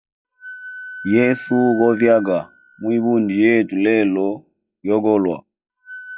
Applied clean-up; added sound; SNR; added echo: classical method log-MMSE.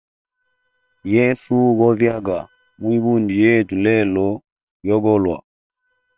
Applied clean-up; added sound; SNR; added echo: neural separator model SepFormer WHAM!.